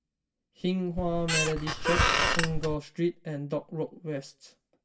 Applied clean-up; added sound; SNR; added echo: none; Squeak; -5 dB; reverberation time 0.2 s.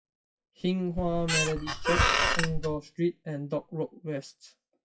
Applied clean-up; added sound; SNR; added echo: classical method WPE with log-MMSE.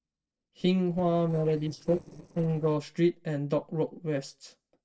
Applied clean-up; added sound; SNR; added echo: neural separator model SepFormer DNS4.